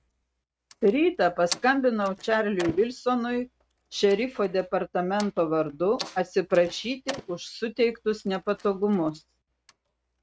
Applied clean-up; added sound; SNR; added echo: neural mask model RNNoise.